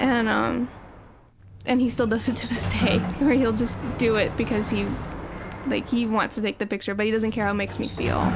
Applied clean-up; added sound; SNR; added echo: none; Sliding door; 7 dB; none.